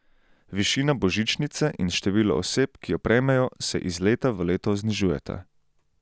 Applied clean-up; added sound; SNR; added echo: none; none; none; none.